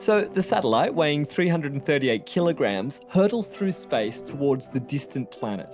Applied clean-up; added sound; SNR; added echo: none; none; none; none.